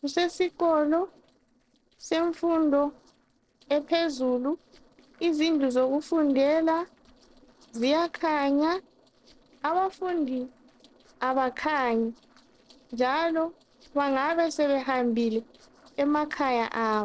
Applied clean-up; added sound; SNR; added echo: neural separator model SepFormer DNS4.